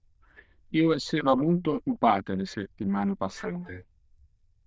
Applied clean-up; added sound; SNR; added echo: neural diffusion model UNIVERSE++.